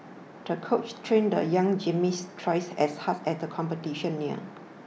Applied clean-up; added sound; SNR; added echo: none; none; none; none.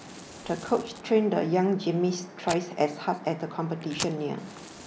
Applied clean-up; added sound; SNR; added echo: none; Fire; 17 dB; none.